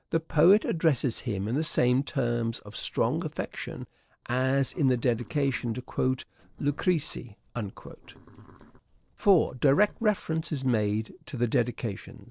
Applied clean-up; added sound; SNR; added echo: neural separator model SepFormer DNS4.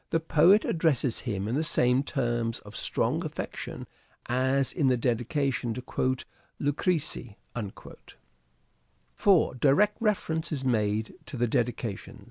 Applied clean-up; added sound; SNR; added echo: none; none; none; none.